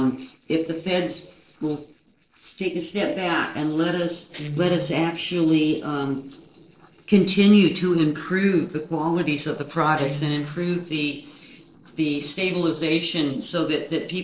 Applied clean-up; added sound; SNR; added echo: neural separator model SepFormer DNS4.